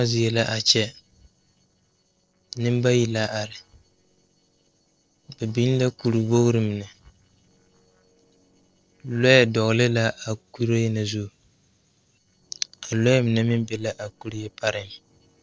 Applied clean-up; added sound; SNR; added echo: neural separator model SepFormer DNS4.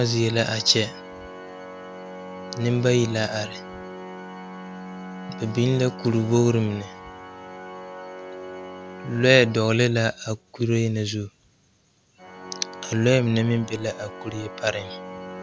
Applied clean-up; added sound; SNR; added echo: none; Organ; 14 dB; none.